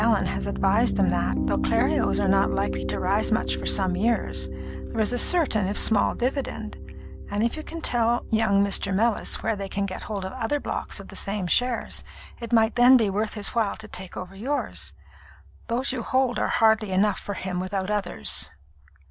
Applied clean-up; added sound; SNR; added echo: none; Piano; 7 dB; none.